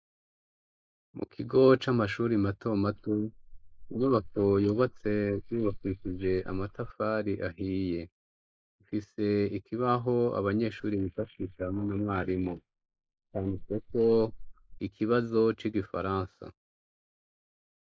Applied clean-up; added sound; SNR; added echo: neural mask model Resemble Enhance denoiser.